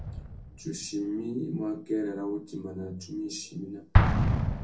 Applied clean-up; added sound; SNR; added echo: none; Explosion; -5 dB; reverberation time 0.3 s.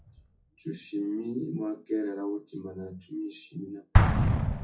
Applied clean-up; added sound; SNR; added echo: classical method WPE with log-MMSE.